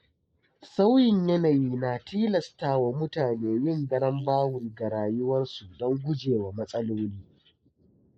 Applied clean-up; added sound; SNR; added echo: neural mask model Resemble Enhance denoiser.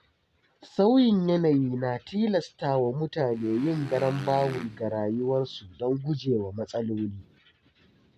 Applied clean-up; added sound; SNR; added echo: none; Motorcycle; 15 dB; none.